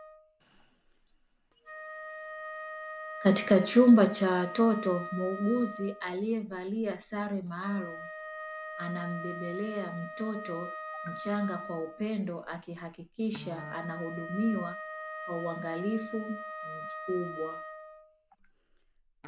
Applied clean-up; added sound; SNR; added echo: none; Wind instrument, woodwind instrument; 11 dB; none.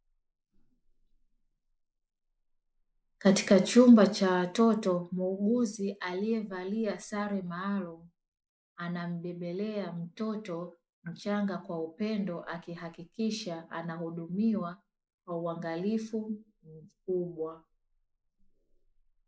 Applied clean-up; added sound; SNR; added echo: neural mask model Resemble Enhance denoiser.